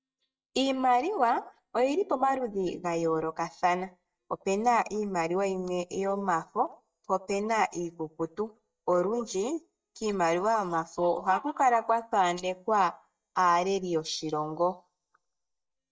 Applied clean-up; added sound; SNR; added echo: neural mask model DeepFilterNet 3.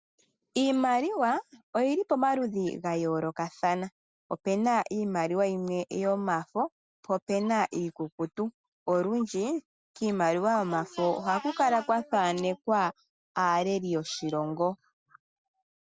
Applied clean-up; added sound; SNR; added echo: none; none; none; none.